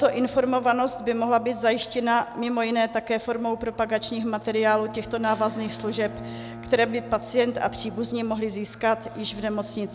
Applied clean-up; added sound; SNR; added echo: none; Bowed string instrument; 17 dB; none.